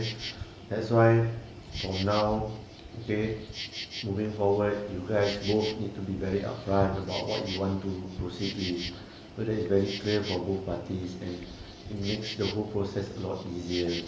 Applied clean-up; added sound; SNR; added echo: none; Insect; 13 dB; none.